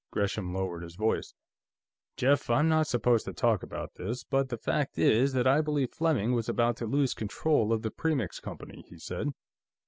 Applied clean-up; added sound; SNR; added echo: none; none; none; none.